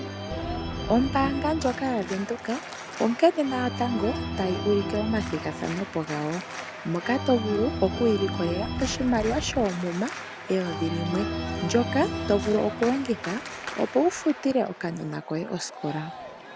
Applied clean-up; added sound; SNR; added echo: none; Organ + Wind; 6 dB; none.